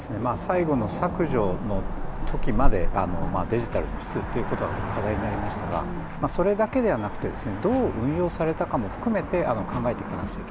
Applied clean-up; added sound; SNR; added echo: none; Cricket / Motor vehicle (road); 1 dB; none.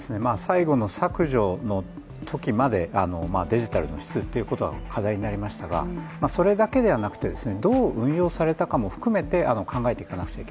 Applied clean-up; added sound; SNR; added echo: none; none; none; none.